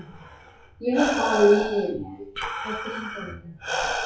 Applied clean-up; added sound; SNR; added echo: classical method WPE with log-MMSE.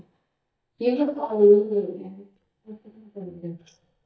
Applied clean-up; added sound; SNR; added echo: neural mask model DeepFilterNet 3.